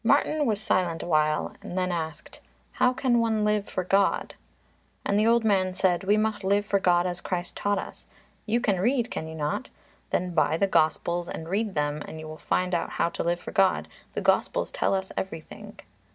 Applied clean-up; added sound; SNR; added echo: none; none; none; none.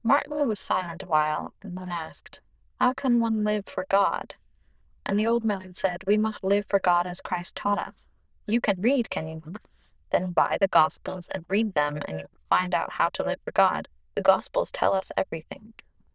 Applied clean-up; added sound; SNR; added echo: neural diffusion model UNIVERSE++.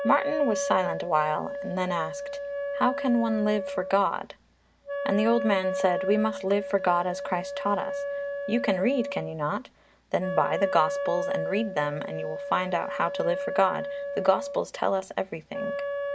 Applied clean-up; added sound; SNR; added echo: none; Wind instrument, woodwind instrument; 5 dB; none.